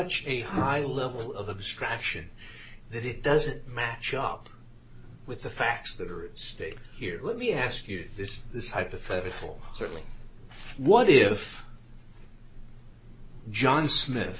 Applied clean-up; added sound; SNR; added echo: none; none; none; none.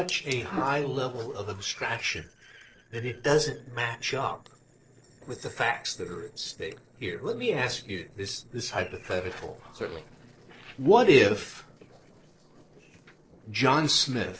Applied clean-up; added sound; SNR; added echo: neural separator model SepFormer DNS4.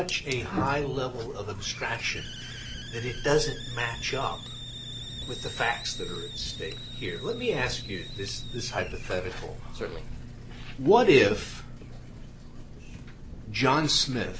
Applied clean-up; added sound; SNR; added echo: none; Engine + Hiss; 11 dB; none.